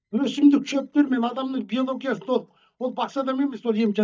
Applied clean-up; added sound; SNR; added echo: neural mask model DeepFilterNet 3.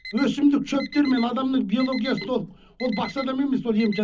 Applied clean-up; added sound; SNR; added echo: none; Alarm; 17 dB; reverberation time 0.4 s.